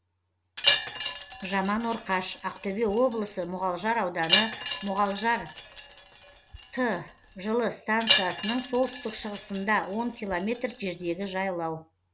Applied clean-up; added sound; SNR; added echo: none; Wind chime; 4 dB; none.